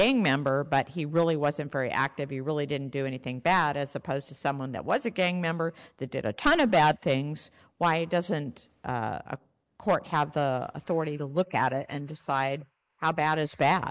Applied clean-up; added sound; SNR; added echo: neural mask model Resemble Enhance denoiser.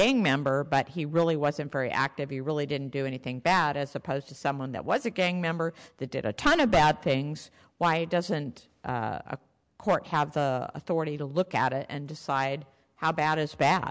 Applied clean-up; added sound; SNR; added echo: none; none; none; none.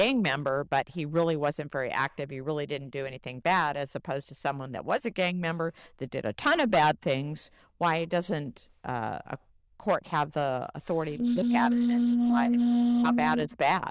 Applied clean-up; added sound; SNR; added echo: neural diffusion model UNIVERSE++.